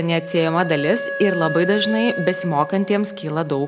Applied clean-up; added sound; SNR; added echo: none; Wind instrument, woodwind instrument; 9 dB; none.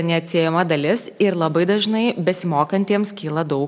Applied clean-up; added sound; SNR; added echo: none; none; none; none.